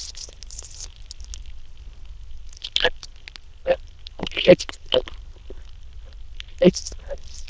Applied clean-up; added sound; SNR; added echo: neural diffusion model UNIVERSE++.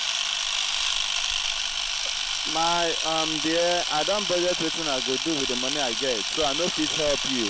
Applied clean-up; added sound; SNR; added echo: none; Camera; -2 dB; none.